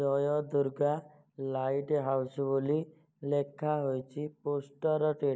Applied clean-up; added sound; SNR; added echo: none; none; none; none.